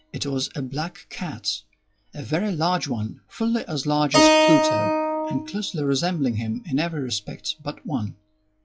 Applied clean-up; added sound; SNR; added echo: classical method log-MMSE.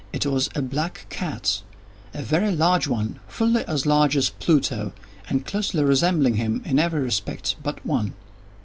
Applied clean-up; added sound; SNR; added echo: none; none; none; none.